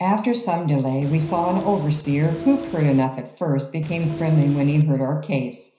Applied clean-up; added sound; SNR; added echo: none; Train; 12 dB; reverberation time 0.5 s.